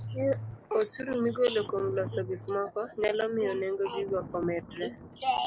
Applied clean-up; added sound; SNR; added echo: none; Thunder; 18 dB; none.